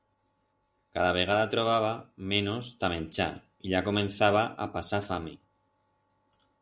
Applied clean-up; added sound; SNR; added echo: none; none; none; none.